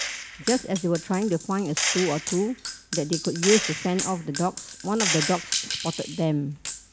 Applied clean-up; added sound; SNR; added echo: none; Gunshot, gunfire; 4 dB; none.